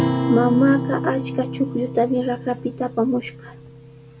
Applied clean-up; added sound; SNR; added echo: none; Acoustic guitar; 5 dB; none.